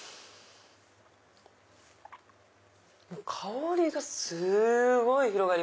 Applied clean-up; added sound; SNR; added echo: none; none; none; none.